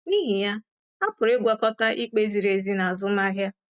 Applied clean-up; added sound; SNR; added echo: none; none; none; none.